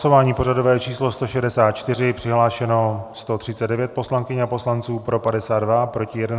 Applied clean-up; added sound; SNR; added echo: none; none; none; none.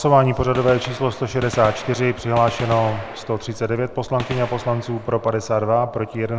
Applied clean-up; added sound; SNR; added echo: none; Gunshot, gunfire; 14 dB; none.